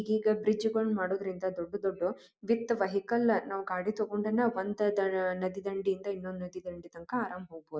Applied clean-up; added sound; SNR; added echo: none; none; none; none.